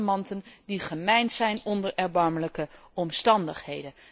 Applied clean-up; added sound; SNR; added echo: neural mask model Resemble Enhance denoiser.